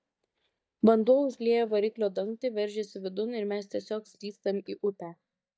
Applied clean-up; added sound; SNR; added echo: neural mask model DeepFilterNet 3.